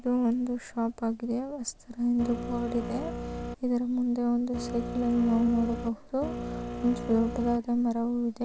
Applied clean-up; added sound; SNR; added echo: none; Printer; 6 dB; none.